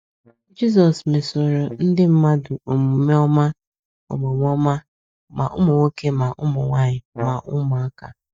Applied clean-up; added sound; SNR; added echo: neural mask model DeepFilterNet 3.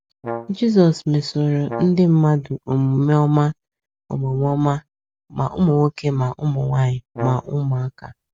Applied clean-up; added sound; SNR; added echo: none; Brass instrument; 14 dB; none.